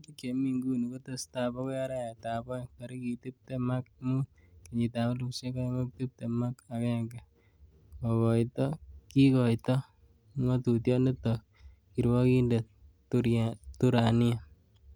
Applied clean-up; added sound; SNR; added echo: none; none; none; none.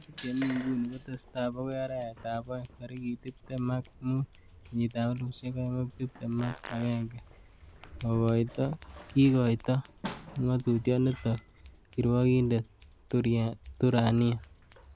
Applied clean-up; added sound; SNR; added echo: none; Fart + Scissors; 14 dB; none.